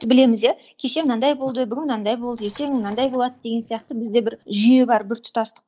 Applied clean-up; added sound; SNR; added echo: neural mask model DeepFilterNet 3.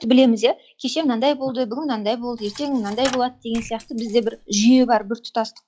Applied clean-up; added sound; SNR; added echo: classical method log-MMSE.